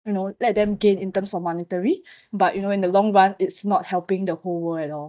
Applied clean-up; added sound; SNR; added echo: neural mask model DeepFilterNet 3.